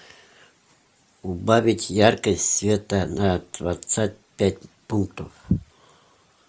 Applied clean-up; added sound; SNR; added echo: none; none; none; none.